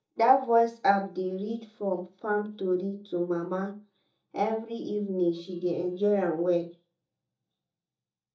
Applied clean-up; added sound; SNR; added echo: neural mask model DeepFilterNet 3.